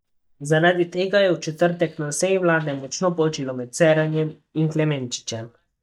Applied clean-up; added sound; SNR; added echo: neural mask model DeepFilterNet 3.